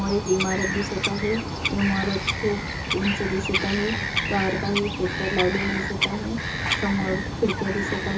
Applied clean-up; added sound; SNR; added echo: none; Bird vocalization, bird call, bird song; 1 dB; reverberation time 0.2 s.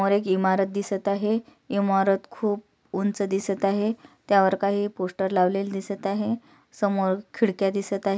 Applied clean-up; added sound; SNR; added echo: none; none; none; none.